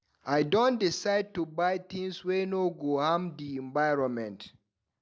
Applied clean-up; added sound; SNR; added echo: none; none; none; none.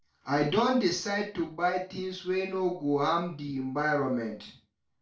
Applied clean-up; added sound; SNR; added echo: none; none; none; reverberation time 0.3 s.